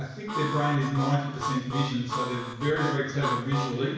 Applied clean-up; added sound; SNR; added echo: none; Harmonica; 6 dB; reverberation time 1.1 s.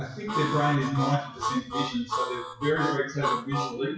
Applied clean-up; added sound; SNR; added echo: classical method WPE with log-MMSE.